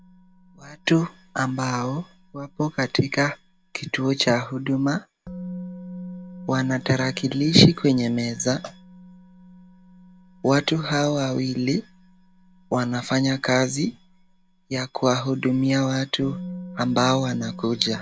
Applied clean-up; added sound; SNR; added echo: none; Musical instrument; 17 dB; none.